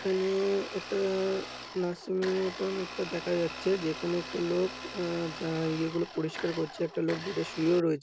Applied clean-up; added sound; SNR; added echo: none; Domestic sounds, home sounds; 11 dB; none.